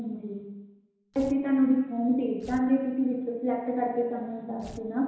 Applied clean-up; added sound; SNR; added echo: none; Tearing; 19 dB; reverberation time 1.0 s.